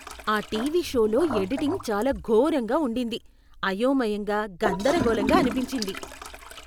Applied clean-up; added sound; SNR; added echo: none; Toilet flush / Gurgling; 8 dB; none.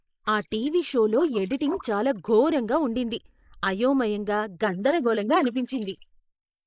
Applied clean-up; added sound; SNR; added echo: neural mask model Resemble Enhance denoiser.